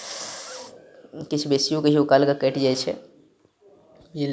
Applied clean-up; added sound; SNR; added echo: none; none; none; none.